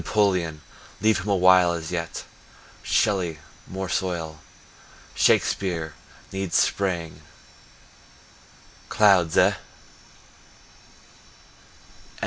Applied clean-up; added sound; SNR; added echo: none; none; none; none.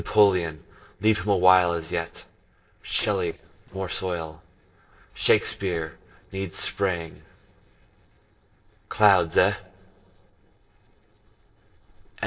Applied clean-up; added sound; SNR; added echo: neural separator model SepFormer DNS4.